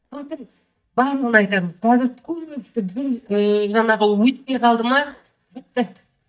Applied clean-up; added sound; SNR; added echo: neural mask model DeepFilterNet 3.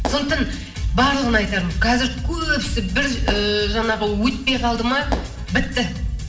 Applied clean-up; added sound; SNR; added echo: none; Fireworks; 12 dB; reverberation time 0.9 s.